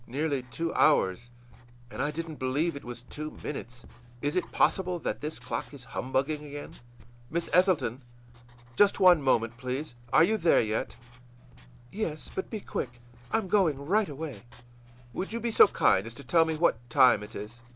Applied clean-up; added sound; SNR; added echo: none; Writing; 20 dB; none.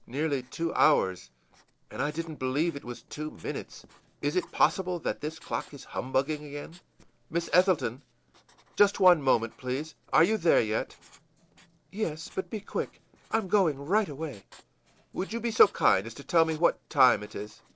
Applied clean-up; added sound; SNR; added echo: neural separator model SepFormer DNS4.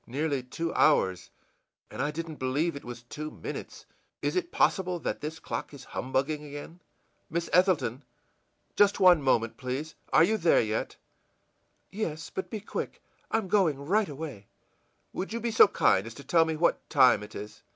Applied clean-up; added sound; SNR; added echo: none; none; none; none.